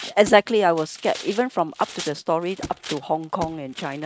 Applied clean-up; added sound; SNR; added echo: neural mask model RNNoise.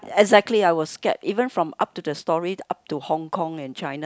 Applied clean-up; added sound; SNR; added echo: none; none; none; none.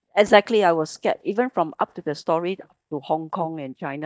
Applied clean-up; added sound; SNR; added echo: neural mask model DeepFilterNet 3.